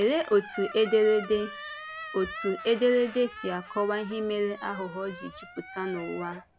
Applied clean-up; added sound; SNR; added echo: none; Squeak; 13 dB; none.